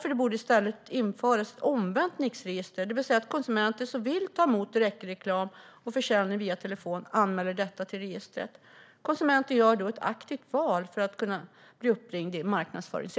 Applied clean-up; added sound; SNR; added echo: none; none; none; none.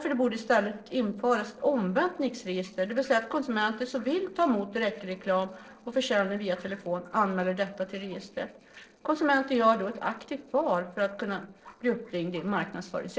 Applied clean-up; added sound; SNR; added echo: neural separator model SepFormer DNS4.